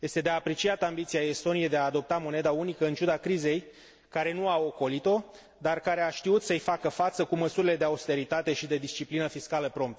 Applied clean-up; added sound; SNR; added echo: none; none; none; none.